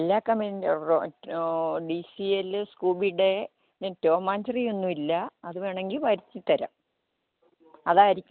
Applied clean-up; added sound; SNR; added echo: none; none; none; none.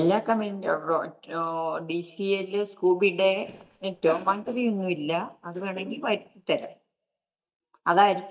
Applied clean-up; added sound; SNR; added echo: neural mask model DeepFilterNet 3.